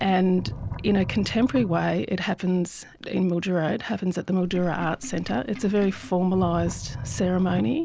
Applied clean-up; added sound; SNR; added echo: none; Sink (filling or washing); 12 dB; none.